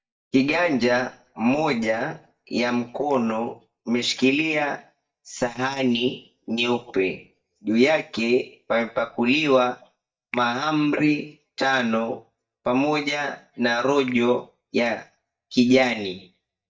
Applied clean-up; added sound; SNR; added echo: neural mask model DeepFilterNet 3.